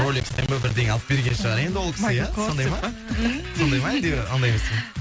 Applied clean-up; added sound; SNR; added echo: none; none; none; none.